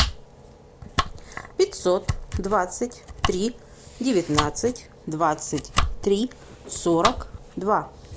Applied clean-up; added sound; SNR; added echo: none; Domestic sounds, home sounds; 4 dB; none.